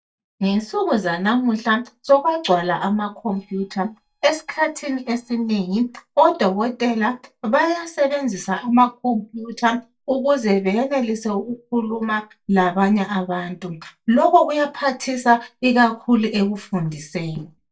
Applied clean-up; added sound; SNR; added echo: neural mask model DeepFilterNet 3.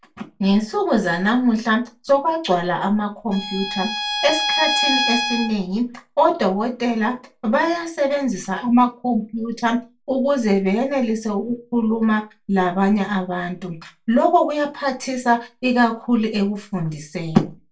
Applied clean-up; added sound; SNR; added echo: none; Bowed string instrument; 2 dB; reverberation time 0.2 s.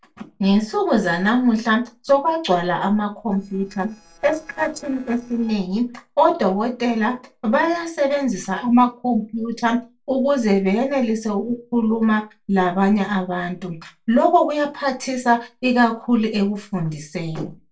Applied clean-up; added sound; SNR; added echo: neural separator model SepFormer DNS4.